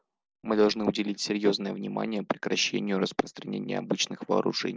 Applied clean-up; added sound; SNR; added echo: none; none; none; none.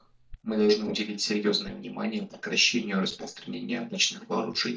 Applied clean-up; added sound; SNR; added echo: neural mask model DeepFilterNet 3.